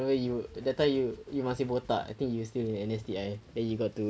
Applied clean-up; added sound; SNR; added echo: none; none; none; none.